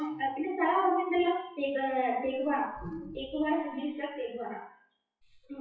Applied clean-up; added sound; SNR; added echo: classical method WPE with log-MMSE.